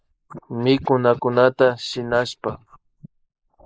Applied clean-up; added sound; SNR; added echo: neural mask model Resemble Enhance denoiser.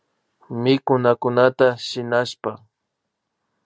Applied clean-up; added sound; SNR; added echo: none; none; none; none.